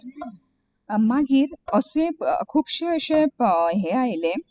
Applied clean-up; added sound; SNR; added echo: classical method spectral subtraction.